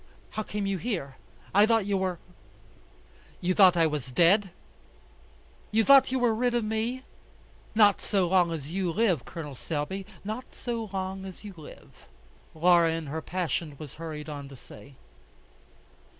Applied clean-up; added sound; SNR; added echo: none; none; none; none.